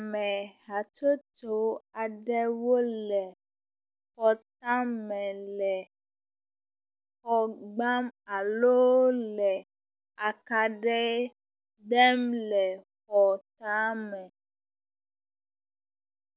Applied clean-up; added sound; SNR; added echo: none; none; none; none.